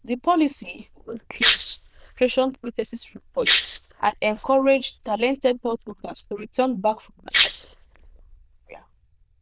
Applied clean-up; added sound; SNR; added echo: neural diffusion model UNIVERSE++.